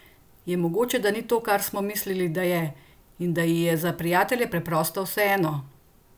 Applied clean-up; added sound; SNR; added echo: none; none; none; none.